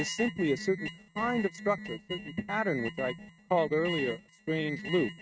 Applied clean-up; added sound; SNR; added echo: neural mask model RNNoise.